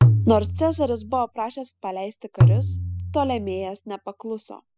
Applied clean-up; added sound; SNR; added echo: classical method spectral subtraction.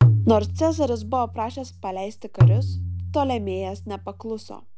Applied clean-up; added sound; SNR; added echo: none; Tabla; -3 dB; none.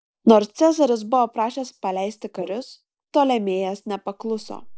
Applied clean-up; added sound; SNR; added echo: neural mask model Resemble Enhance denoiser.